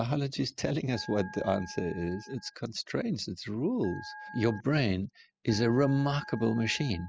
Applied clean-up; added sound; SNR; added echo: classical method spectral subtraction.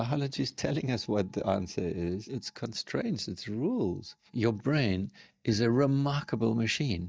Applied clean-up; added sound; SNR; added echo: neural mask model DeepFilterNet 3.